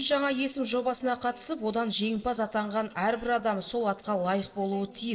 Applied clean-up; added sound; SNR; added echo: neural separator model SepFormer DNS4.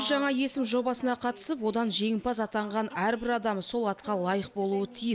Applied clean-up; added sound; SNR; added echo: none; none; none; none.